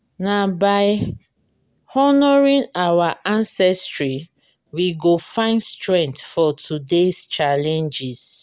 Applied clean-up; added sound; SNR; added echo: none; none; none; none.